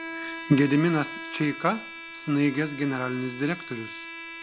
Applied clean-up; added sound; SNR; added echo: none; Bowed string instrument; 12 dB; none.